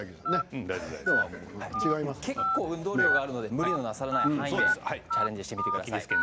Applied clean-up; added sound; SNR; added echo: none; Telephone; -1 dB; none.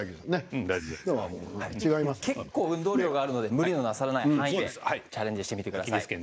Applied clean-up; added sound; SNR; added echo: neural mask model Resemble Enhance denoiser.